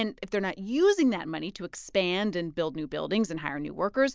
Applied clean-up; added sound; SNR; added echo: none; none; none; none.